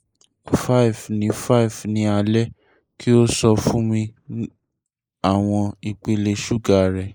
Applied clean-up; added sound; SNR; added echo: neural mask model Resemble Enhance denoiser.